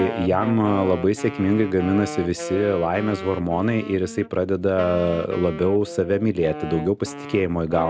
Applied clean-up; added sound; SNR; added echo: none; Wind instrument, woodwind instrument; 12 dB; none.